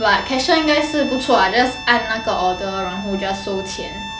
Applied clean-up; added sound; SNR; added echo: none; Bowed string instrument; 13 dB; none.